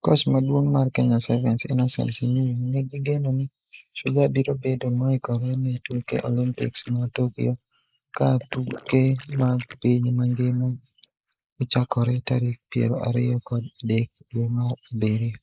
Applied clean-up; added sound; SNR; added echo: neural mask model Resemble Enhance denoiser.